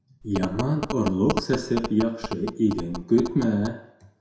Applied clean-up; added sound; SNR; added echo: none; Telephone; 9 dB; reverberation time 0.6 s.